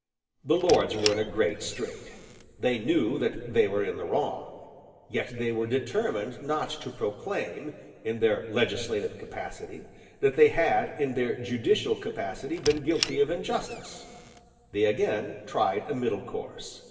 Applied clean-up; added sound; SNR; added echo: none; Squeak; 11 dB; reverberation time 2.2 s.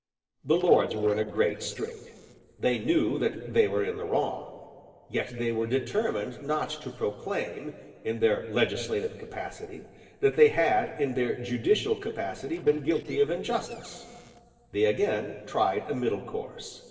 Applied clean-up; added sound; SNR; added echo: neural separator model SepFormer DNS4.